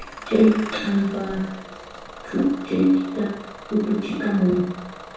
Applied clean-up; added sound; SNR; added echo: none; Engine starting / Bus; 15 dB; reverberation time 0.7 s.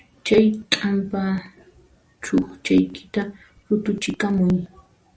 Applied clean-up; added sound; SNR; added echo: none; none; none; none.